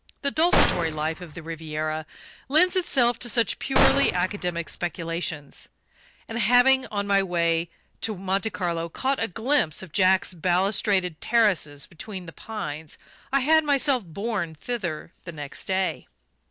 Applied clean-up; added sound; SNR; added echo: none; Gunshot, gunfire; 0 dB; none.